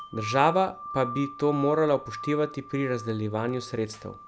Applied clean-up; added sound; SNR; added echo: none; Wind chime; 11 dB; none.